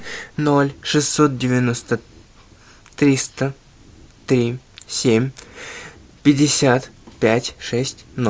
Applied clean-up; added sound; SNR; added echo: none; none; none; none.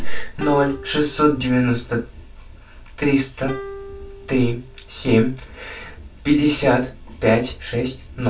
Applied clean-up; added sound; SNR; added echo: none; Plucked string instrument; 17 dB; reverberation time 0.2 s.